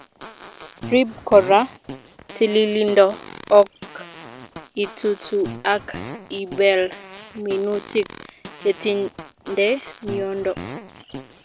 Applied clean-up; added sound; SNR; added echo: none; Fart; 15 dB; none.